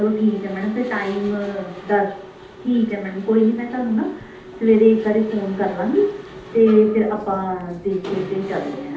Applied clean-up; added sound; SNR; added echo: none; Mechanisms; 16 dB; reverberation time 0.6 s.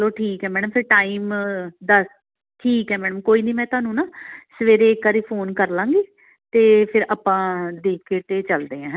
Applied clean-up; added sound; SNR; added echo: none; none; none; none.